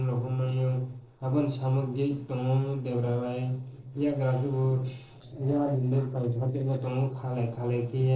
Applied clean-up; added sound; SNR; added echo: neural separator model SepFormer DNS4.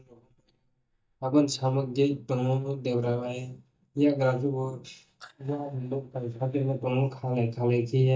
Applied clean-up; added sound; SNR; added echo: neural mask model DeepFilterNet 3.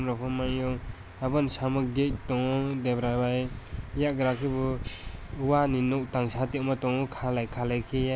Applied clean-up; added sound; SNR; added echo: none; none; none; none.